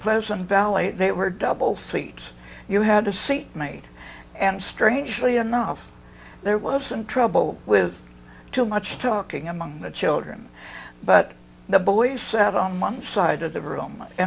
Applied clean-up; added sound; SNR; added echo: none; none; none; none.